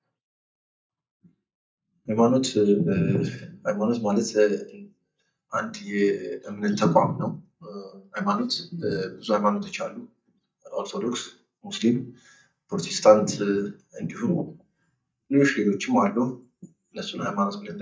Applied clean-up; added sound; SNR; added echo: neural mask model DeepFilterNet 3.